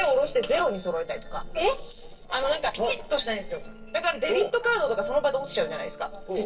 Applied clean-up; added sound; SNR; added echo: neural separator model SepFormer DNS4.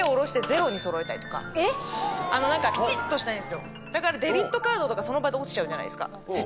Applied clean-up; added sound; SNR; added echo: none; none; none; none.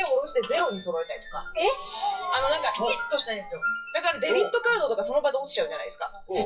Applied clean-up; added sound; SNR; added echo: classical method WPE with log-MMSE.